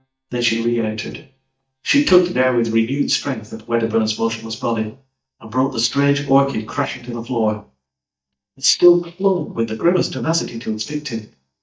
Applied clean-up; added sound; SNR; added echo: neural mask model DeepFilterNet 3.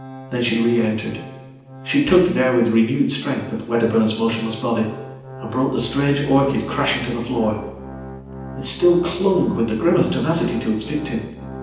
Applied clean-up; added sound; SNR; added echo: none; Organ; 15 dB; reverberation time 0.9 s.